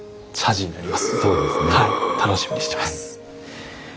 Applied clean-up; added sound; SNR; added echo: none; Breathing; 1 dB; none.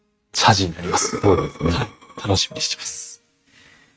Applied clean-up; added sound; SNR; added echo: neural mask model RNNoise.